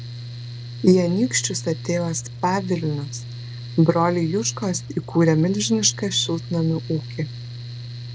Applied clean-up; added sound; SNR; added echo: none; Mechanical fan; 11 dB; none.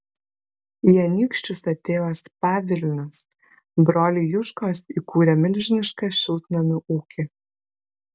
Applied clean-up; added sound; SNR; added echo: none; none; none; none.